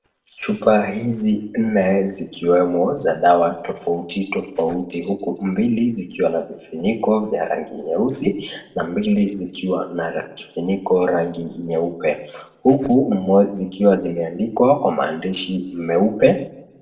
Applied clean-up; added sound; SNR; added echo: neural separator model SepFormer DNS4.